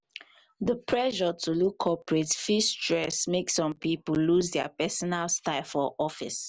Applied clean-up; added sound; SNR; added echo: none; none; none; none.